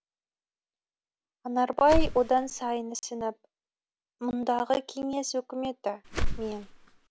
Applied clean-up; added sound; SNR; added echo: none; Whoosh, swoosh, swish; -1 dB; none.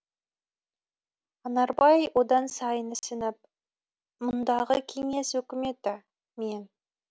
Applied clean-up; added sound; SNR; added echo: none; none; none; none.